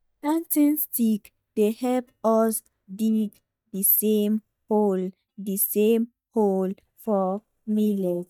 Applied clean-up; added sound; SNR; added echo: neural mask model DeepFilterNet 3.